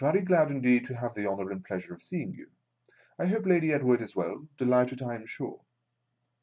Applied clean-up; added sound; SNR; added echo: none; none; none; none.